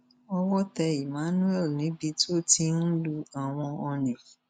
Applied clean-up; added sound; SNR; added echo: none; none; none; none.